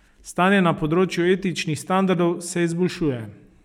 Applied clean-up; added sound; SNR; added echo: none; none; none; none.